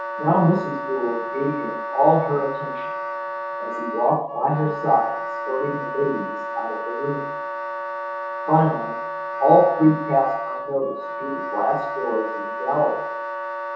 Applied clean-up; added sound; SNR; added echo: none; Wind instrument, woodwind instrument; 6 dB; reverberation time 0.8 s.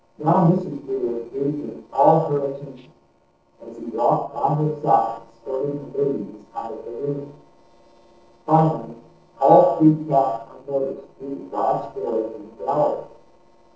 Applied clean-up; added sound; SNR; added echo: neural separator model SepFormer DNS4.